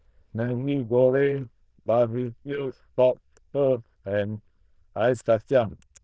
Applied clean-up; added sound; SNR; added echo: neural diffusion model UNIVERSE++.